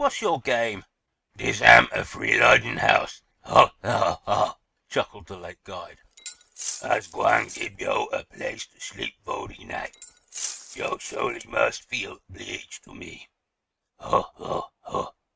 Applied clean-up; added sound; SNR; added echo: neural mask model RNNoise.